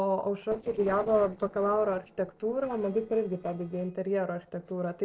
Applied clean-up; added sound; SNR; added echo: neural separator model SepFormer DNS4.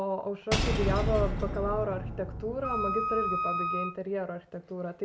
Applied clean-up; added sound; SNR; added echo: none; Wind instrument, woodwind instrument + Shatter / Boom; -2 dB; none.